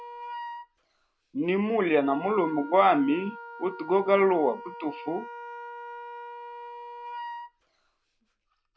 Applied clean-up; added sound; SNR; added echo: none; Wind instrument, woodwind instrument; 14 dB; none.